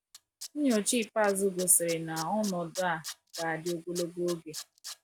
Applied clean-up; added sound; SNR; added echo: none; Tools; 15 dB; none.